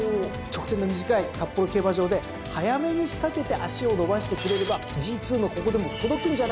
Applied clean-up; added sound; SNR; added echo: none; Shatter; 5 dB; none.